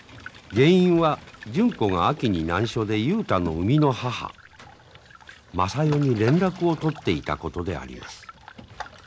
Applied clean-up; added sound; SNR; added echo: none; none; none; none.